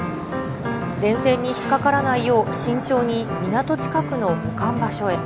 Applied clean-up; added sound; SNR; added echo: none; none; none; none.